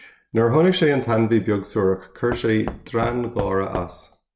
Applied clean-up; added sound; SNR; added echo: none; Knock / Wood; 12 dB; none.